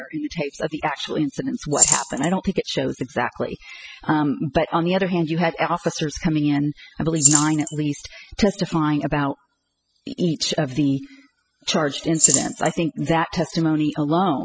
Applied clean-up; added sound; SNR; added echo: classical method spectral subtraction.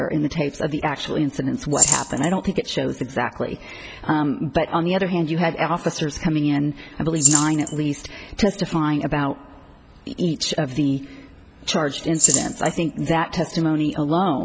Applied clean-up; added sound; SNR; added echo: none; Rattle / Keys jangling; 2 dB; none.